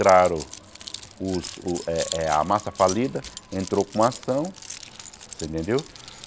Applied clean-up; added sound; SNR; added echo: none; Keys jangling; 14 dB; none.